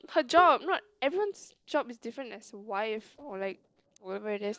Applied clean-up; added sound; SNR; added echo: neural separator model SepFormer DNS4.